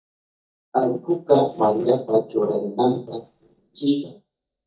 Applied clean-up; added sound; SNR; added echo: neural mask model DeepFilterNet 3.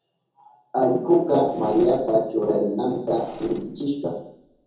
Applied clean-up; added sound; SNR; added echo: none; Engine / Mechanisms; 19 dB; reverberation time 0.7 s.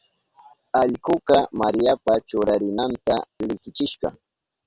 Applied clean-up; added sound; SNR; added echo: none; none; none; none.